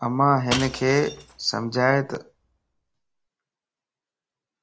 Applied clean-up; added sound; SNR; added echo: none; Shatter / Crushing; 11 dB; none.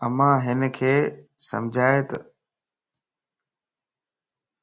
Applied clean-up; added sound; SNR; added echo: none; none; none; none.